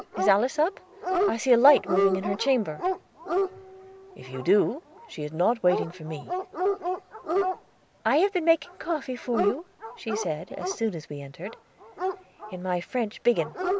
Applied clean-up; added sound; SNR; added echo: none; Dog; 4 dB; none.